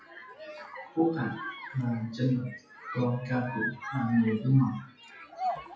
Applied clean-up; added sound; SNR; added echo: classical method WPE with log-MMSE.